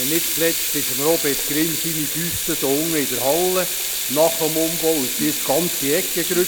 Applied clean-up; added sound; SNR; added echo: none; Sink (filling or washing) / Water tap, faucet; 1 dB; none.